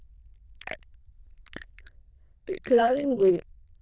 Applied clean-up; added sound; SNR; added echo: neural diffusion model UNIVERSE++.